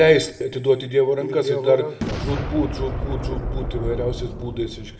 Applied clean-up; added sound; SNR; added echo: none; Boom; 7 dB; reverberation time 0.7 s.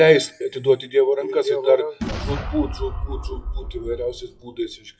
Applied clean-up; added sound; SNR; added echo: classical method WPE with log-MMSE.